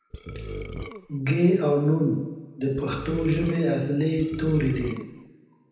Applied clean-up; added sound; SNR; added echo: none; Burping, eructation; 11 dB; reverberation time 0.9 s.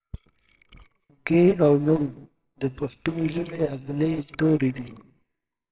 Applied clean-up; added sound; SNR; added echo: neural separator model SepFormer WHAMR!.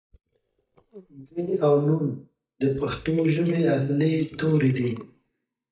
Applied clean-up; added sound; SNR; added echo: neural mask model DeepFilterNet 3.